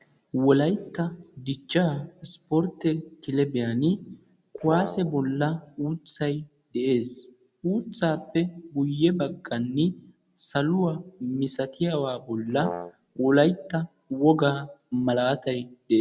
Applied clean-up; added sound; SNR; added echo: none; Brass instrument; 10 dB; none.